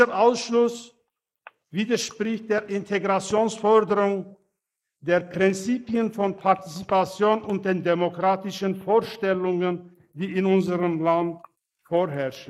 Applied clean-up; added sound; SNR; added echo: neural mask model Resemble Enhance denoiser.